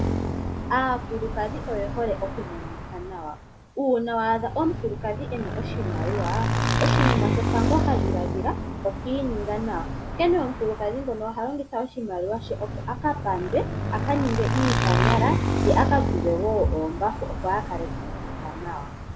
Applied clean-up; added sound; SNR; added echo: none; Motorcycle / Engine; -1 dB; none.